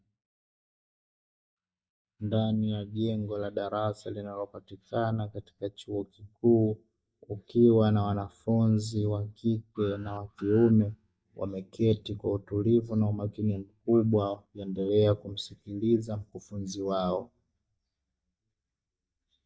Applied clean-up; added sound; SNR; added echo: neural mask model DeepFilterNet 3.